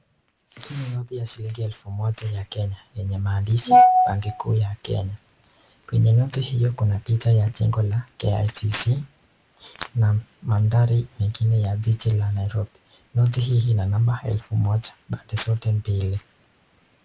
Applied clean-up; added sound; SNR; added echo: none; none; none; none.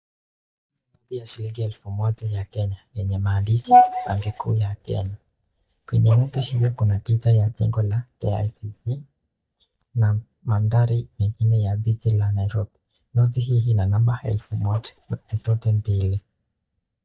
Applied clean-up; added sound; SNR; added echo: neural mask model DeepFilterNet 3.